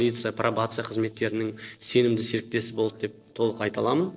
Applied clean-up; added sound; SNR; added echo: neural separator model SepFormer DNS4.